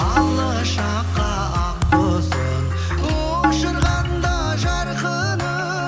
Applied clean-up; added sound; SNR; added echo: none; Tabla + Thump, thud; 4 dB; none.